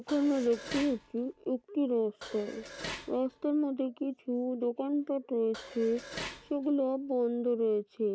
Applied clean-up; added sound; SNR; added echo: none; Dishes, pots, and pans; 13 dB; none.